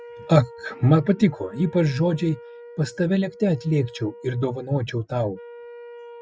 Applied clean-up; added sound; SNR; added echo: none; Wind instrument, woodwind instrument; 19 dB; none.